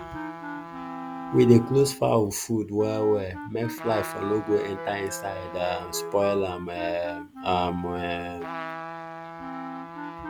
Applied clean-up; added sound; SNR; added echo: none; Trumpet + Wind instrument, woodwind instrument; 10 dB; none.